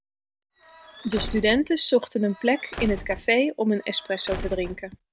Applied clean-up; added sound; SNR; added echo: none; Squeak / Slam / Wood; 12 dB; none.